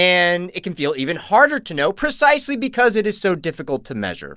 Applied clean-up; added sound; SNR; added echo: none; none; none; none.